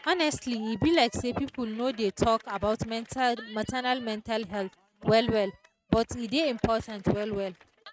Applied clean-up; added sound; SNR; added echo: neural mask model RNNoise.